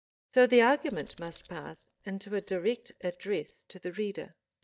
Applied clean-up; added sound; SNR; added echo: neural mask model DeepFilterNet 3.